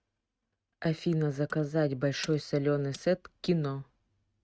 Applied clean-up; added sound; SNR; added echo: neural mask model RNNoise.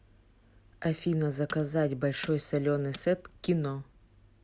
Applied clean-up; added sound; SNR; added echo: none; Tools; 18 dB; none.